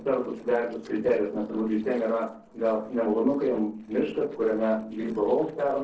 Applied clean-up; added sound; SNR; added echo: neural separator model SepFormer DNS4.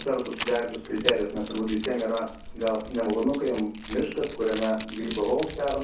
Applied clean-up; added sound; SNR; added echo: none; Keys jangling; 4 dB; reverberation time 0.6 s.